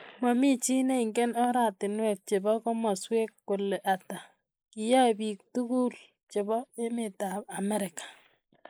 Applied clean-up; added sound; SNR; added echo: neural mask model Resemble Enhance denoiser.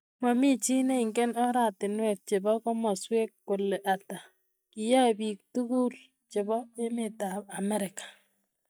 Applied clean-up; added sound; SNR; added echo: neural mask model DeepFilterNet 3.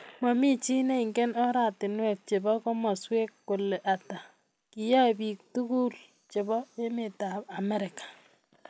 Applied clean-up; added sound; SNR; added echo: none; none; none; none.